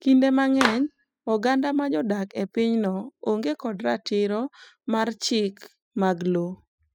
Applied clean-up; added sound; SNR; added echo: classical method spectral subtraction.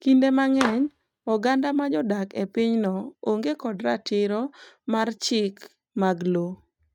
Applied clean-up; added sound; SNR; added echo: neural mask model RNNoise.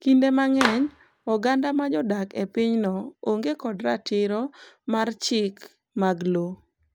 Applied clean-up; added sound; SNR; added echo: none; Clapping; 6 dB; none.